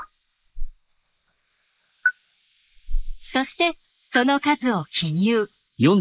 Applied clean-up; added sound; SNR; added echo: neural mask model Resemble Enhance denoiser.